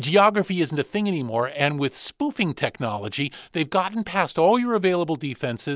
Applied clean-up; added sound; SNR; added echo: none; none; none; none.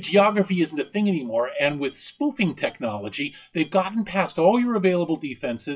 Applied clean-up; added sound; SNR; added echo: classical method WPE with log-MMSE.